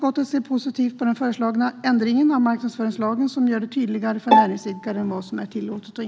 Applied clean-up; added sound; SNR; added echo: none; Bowed string instrument; 0 dB; none.